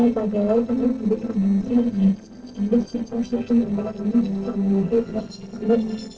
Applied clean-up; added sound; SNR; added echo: neural separator model SepFormer DNS4.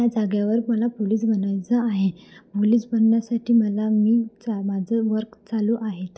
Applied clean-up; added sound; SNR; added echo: none; none; none; none.